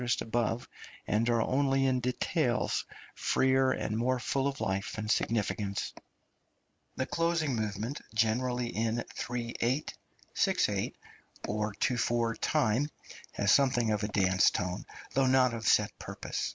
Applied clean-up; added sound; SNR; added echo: none; none; none; none.